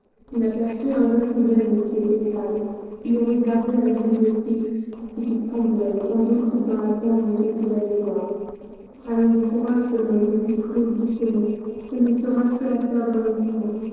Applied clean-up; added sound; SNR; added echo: neural separator model SepFormer DNS4.